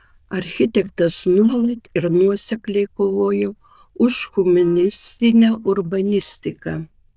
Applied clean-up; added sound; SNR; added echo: neural diffusion model UNIVERSE++.